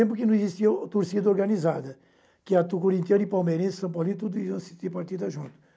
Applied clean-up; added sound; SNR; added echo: none; none; none; none.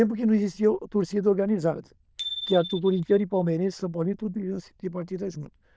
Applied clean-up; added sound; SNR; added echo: neural diffusion model UNIVERSE++.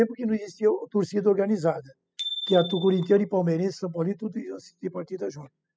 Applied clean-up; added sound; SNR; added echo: classical method spectral subtraction.